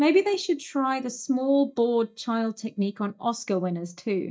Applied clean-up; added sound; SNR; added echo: neural mask model DeepFilterNet 3.